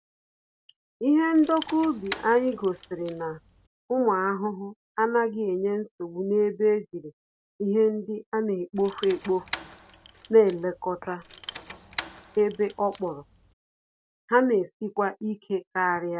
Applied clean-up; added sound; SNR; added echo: none; Rattle / Keys jangling; 16 dB; none.